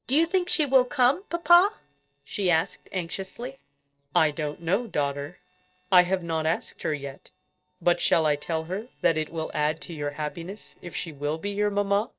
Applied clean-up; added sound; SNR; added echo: neural separator model SepFormer DNS4.